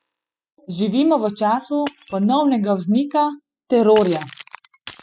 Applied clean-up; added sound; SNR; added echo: classical method spectral subtraction.